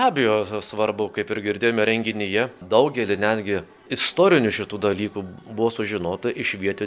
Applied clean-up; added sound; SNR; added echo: none; none; none; none.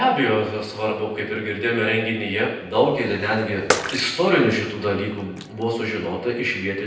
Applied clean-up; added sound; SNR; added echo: none; Bathtub (filling or washing) / Water / Splash, splatter; 8 dB; reverberation time 0.9 s.